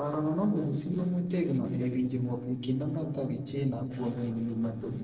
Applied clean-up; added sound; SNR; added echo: neural separator model SepFormer DNS4.